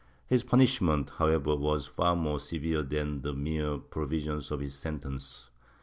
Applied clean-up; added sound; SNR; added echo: none; none; none; none.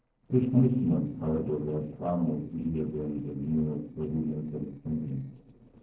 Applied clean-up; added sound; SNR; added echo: neural separator model SepFormer DNS4.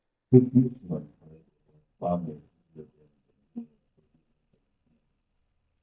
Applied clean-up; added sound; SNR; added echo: neural mask model DeepFilterNet 3.